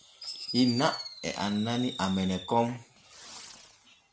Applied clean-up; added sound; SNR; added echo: none; Fireworks; 11 dB; none.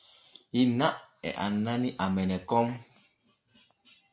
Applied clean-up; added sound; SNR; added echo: none; none; none; none.